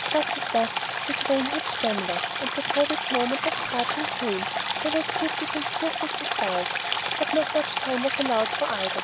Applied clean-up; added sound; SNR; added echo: none; Stream; 0 dB; none.